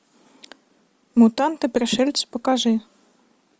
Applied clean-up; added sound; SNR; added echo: none; none; none; none.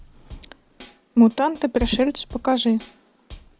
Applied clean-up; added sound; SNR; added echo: none; Bass drum / Snare drum / Drum kit; 16 dB; none.